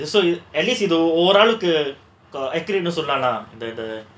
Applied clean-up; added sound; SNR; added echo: none; none; none; none.